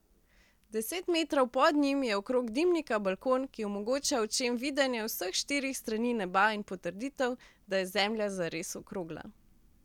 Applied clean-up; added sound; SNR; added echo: none; none; none; none.